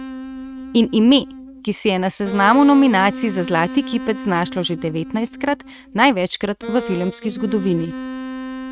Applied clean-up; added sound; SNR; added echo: neural mask model RNNoise.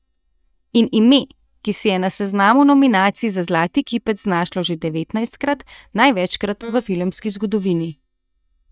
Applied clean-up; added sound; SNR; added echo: neural mask model DeepFilterNet 3.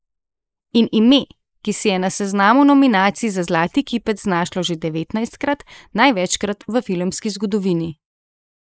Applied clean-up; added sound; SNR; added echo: neural mask model Resemble Enhance denoiser.